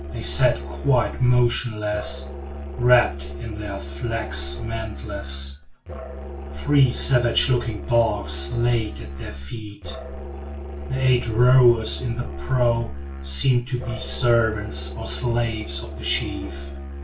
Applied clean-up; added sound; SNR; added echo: none; Musical instrument; 10 dB; reverberation time 0.2 s.